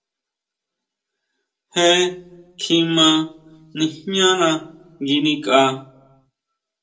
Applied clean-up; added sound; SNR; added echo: none; none; none; reverberation time 0.2 s.